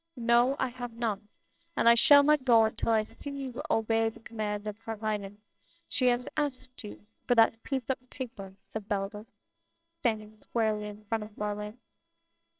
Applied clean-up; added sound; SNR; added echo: neural separator model SepFormer WHAMR!.